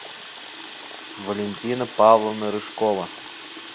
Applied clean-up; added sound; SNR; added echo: none; Water tap, faucet; 10 dB; none.